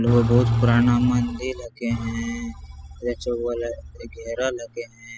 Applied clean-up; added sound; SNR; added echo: classical method spectral subtraction.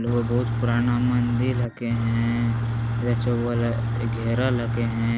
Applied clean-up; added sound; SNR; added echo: none; Engine / Truck; -1 dB; none.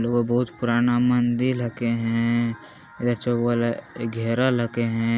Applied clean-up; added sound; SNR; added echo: none; none; none; none.